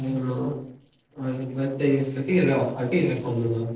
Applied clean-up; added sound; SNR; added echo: neural separator model SepFormer DNS4.